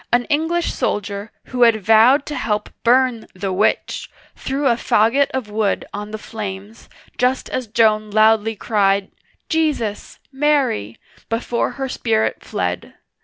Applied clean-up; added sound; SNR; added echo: none; none; none; none.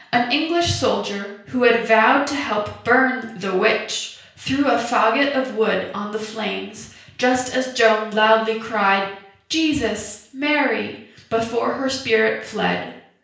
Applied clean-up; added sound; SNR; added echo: none; none; none; reverberation time 0.5 s.